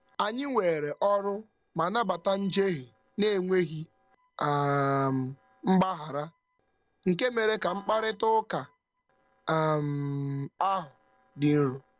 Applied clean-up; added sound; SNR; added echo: neural separator model SepFormer DNS4.